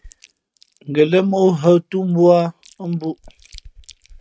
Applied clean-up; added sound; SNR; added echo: neural mask model RNNoise.